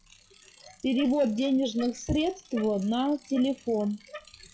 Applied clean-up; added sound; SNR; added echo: classical method WPE with log-MMSE.